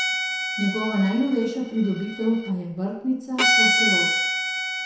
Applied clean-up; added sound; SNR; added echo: none; Bowed string instrument; -1 dB; reverberation time 0.7 s.